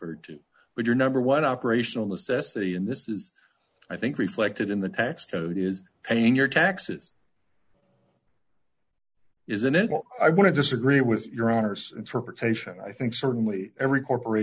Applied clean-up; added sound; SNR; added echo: none; none; none; none.